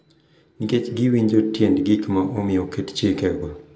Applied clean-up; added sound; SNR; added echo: none; none; none; none.